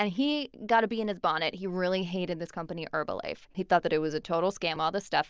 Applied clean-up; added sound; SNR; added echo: none; none; none; none.